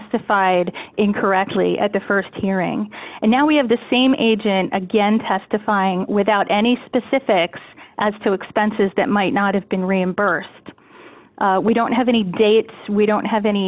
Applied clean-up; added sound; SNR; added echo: none; none; none; none.